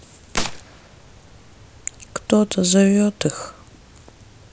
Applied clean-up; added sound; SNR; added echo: none; Gunshot, gunfire; 11 dB; none.